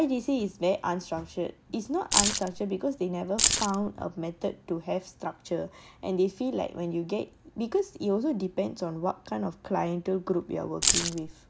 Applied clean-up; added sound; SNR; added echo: none; Keys jangling; -5 dB; none.